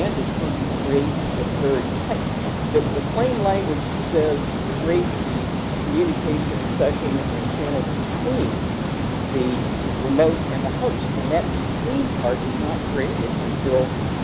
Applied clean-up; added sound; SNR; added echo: none; Water; -2 dB; none.